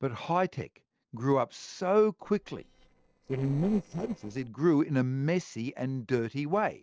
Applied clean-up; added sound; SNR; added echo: neural separator model SepFormer DNS4.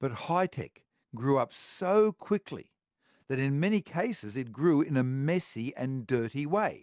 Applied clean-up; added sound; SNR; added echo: none; none; none; none.